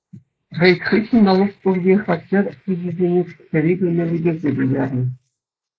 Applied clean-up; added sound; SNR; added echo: neural mask model Resemble Enhance denoiser.